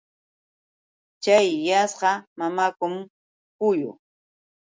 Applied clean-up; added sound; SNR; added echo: none; none; none; none.